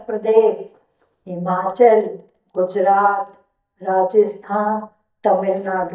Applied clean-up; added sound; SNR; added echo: neural mask model DeepFilterNet 3.